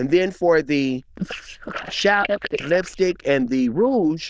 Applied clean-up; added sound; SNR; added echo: neural diffusion model UNIVERSE++.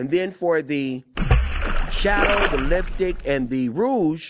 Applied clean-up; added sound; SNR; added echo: none; Splash, splatter; -2 dB; none.